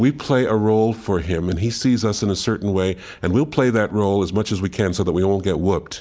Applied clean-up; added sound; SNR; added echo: none; none; none; none.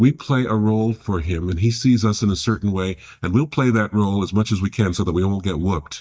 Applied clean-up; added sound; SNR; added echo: neural mask model DeepFilterNet 3.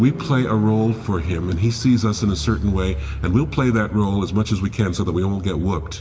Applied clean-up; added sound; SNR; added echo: none; Car; 11 dB; reverberation time 1.4 s.